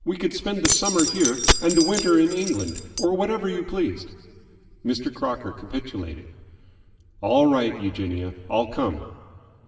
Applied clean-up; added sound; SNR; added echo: none; Keys jangling; 0 dB; reverberation time 2.4 s.